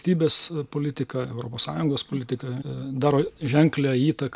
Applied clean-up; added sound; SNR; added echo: none; none; none; none.